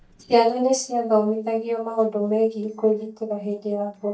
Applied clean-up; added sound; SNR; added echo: neural mask model DeepFilterNet 3.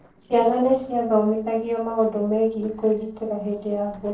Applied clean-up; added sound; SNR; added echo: neural separator model SepFormer DNS4.